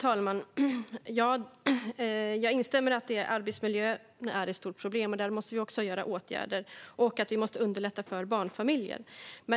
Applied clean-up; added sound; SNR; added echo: none; none; none; none.